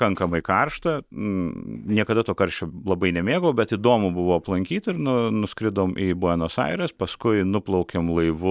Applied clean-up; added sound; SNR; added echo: neural mask model DeepFilterNet 3.